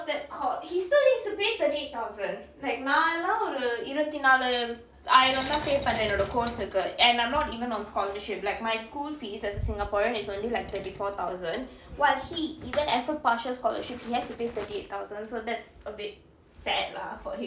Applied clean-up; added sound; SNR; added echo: none; none; none; none.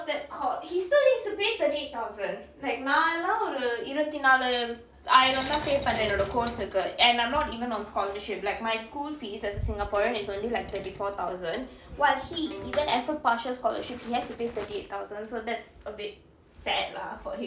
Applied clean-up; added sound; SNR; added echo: none; Bowed string instrument; 19 dB; none.